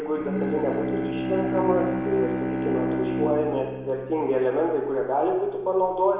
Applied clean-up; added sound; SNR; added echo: none; Bowed string instrument; 4 dB; reverberation time 1.0 s.